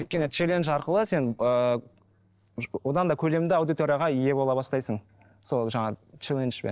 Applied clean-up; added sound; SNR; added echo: neural separator model SepFormer DNS4.